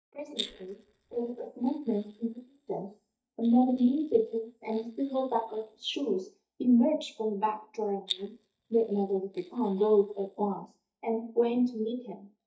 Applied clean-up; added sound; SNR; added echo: neural mask model DeepFilterNet 3.